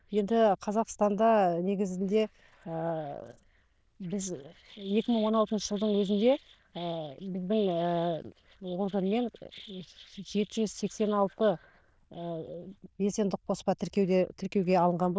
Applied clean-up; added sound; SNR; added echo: neural diffusion model UNIVERSE++.